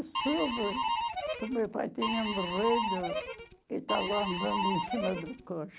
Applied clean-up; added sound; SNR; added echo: none; Harmonica; 1 dB; none.